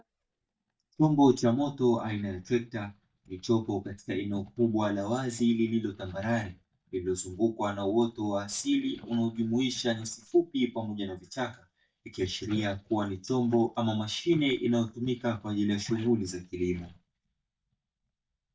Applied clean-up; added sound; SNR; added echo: neural mask model DeepFilterNet 3.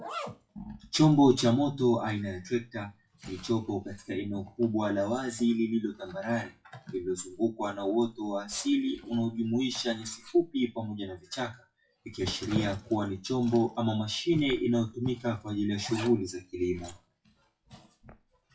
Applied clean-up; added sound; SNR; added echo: classical method WPE with log-MMSE.